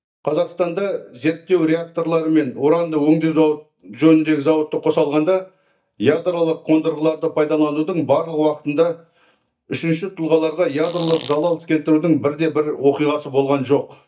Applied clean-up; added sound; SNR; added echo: neural mask model DeepFilterNet 3.